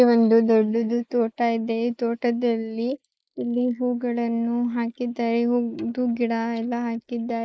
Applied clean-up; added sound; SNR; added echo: neural mask model Resemble Enhance denoiser.